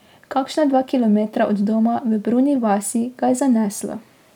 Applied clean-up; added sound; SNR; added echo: none; none; none; none.